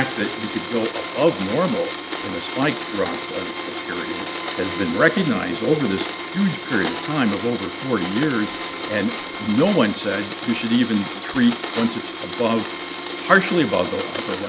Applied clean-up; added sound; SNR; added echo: none; Domestic sounds, home sounds; 7 dB; none.